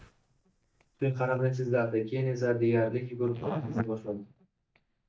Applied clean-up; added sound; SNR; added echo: neural mask model DeepFilterNet 3.